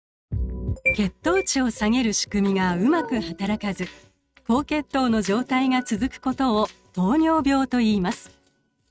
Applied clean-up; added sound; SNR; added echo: neural mask model RNNoise.